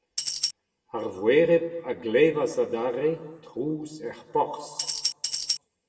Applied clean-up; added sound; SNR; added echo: none; Tambourine; 2 dB; reverberation time 1.3 s.